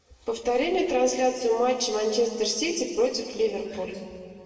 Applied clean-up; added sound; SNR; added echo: none; none; none; reverberation time 1.9 s.